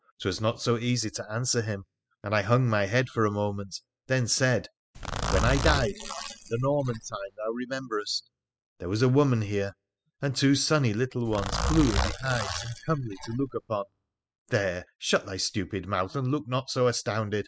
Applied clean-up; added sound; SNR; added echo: classical method spectral subtraction.